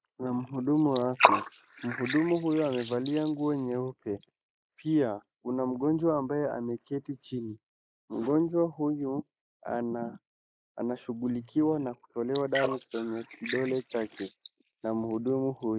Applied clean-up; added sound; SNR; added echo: neural mask model Resemble Enhance denoiser.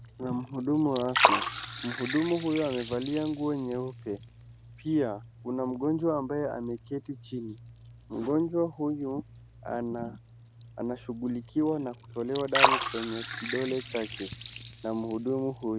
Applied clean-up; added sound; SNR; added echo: none; Liquid; 4 dB; none.